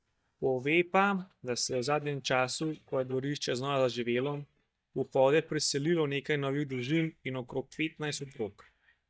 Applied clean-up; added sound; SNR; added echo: neural mask model DeepFilterNet 3.